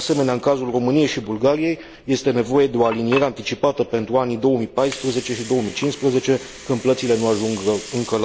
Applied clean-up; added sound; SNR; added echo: none; Water; 17 dB; none.